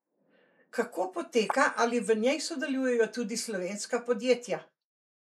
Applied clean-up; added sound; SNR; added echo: neural mask model Resemble Enhance denoiser.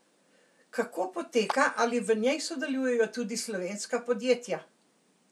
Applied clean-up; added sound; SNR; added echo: none; Clapping; 12 dB; none.